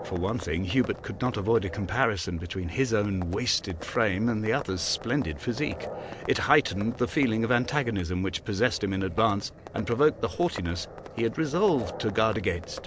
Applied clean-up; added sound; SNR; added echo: none; Livestock, farm animals, working animals; 14 dB; none.